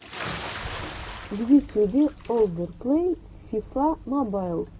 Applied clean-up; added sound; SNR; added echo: none; Bathtub (filling or washing) / Splash, splatter; 15 dB; none.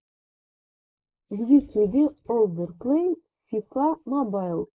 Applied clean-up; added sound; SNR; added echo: neural mask model Resemble Enhance denoiser.